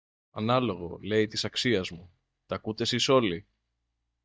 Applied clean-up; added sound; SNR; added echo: neural mask model DeepFilterNet 3.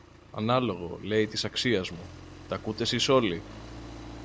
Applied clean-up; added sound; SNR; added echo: none; Accelerating, revving, vroom; 16 dB; none.